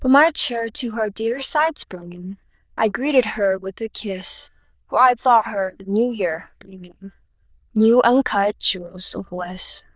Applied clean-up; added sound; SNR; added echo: neural diffusion model UNIVERSE++.